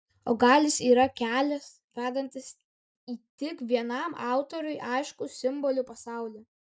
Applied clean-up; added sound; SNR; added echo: none; none; none; none.